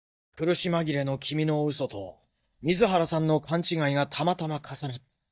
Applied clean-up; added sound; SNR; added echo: neural mask model DeepFilterNet 3.